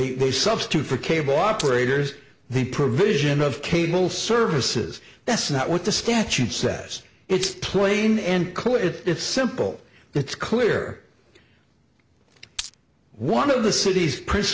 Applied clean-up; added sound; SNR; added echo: none; Glass; 13 dB; none.